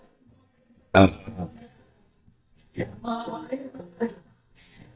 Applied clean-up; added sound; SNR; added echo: neural mask model DeepFilterNet 3.